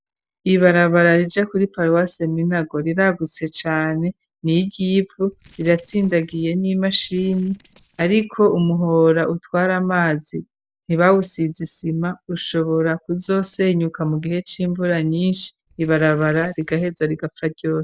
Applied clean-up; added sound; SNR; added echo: neural separator model SepFormer DNS4.